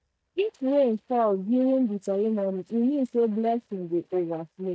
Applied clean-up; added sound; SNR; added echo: neural mask model DeepFilterNet 3.